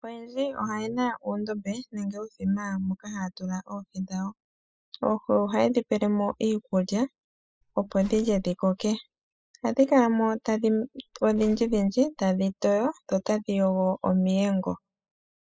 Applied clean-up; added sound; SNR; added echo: classical method spectral subtraction.